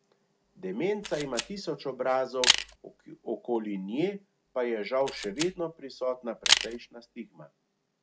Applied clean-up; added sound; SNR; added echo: none; Camera; 0 dB; none.